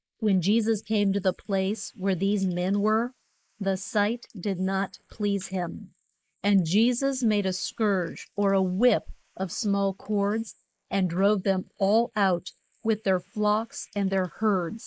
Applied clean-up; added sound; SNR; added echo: neural mask model Resemble Enhance denoiser.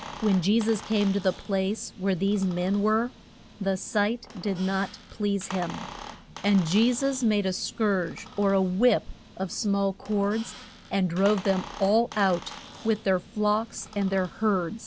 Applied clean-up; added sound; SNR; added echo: none; Squeak; 17 dB; none.